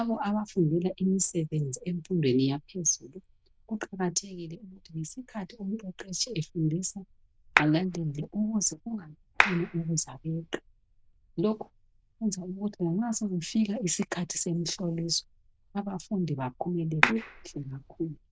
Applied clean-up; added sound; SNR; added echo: neural diffusion model UNIVERSE++.